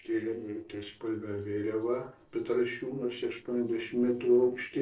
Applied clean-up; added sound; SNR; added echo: neural separator model SepFormer DNS4.